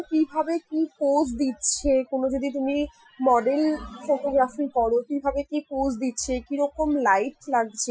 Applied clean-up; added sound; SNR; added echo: classical method Wiener filter.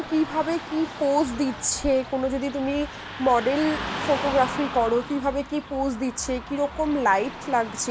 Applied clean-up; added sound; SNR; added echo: none; Car passing by / Traffic noise, roadway noise; 11 dB; none.